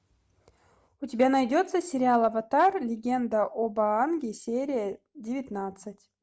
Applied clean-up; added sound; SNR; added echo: none; none; none; none.